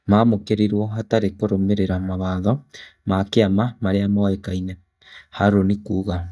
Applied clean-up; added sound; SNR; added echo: neural mask model DeepFilterNet 3.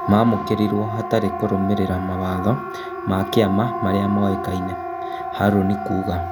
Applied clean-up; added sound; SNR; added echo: none; Siren; 7 dB; none.